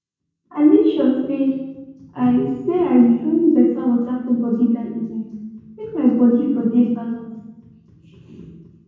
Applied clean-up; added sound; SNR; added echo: none; none; none; reverberation time 1.1 s.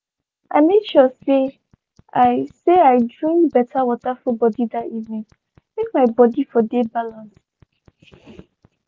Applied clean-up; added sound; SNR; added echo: none; none; none; none.